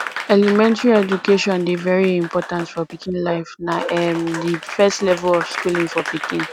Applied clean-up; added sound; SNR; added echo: none; Applause; 12 dB; none.